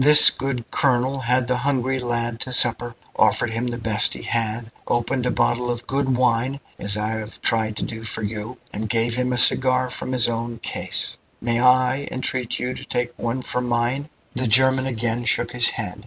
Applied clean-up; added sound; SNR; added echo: none; none; none; none.